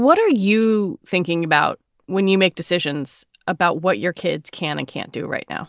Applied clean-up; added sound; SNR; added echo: none; none; none; none.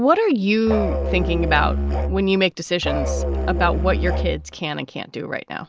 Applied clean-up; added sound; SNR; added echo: none; Musical instrument; 1 dB; none.